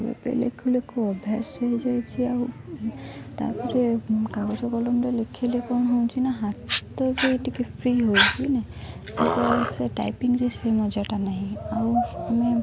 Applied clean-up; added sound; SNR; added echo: none; Dog; 0 dB; none.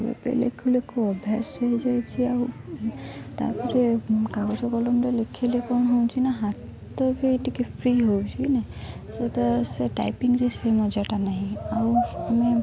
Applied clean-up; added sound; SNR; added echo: none; none; none; none.